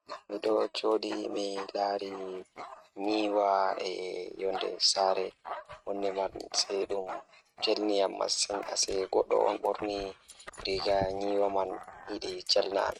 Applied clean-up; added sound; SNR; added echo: neural mask model RNNoise.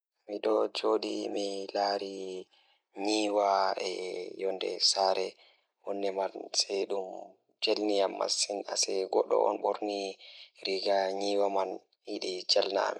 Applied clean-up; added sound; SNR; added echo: none; none; none; none.